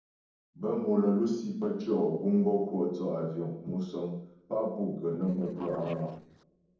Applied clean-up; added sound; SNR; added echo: neural separator model SepFormer DNS4.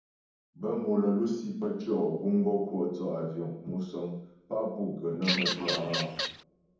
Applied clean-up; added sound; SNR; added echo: none; Bird vocalization, bird call, bird song / Fowl; 1 dB; reverberation time 1.2 s.